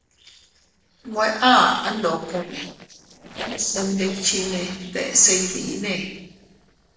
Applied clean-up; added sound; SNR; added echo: neural separator model SepFormer DNS4.